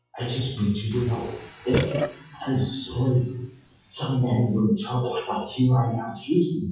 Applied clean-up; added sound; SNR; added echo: classical method WPE with log-MMSE.